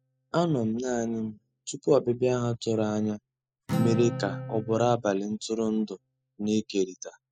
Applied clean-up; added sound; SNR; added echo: classical method spectral subtraction.